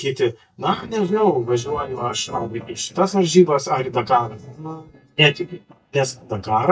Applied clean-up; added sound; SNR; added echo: neural mask model DeepFilterNet 3.